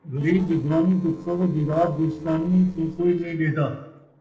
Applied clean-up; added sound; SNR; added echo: neural separator model SepFormer DNS4.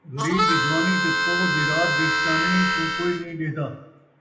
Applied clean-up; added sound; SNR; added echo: none; Harmonica; -3 dB; reverberation time 0.9 s.